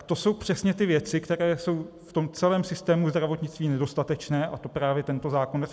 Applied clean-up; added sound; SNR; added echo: none; none; none; none.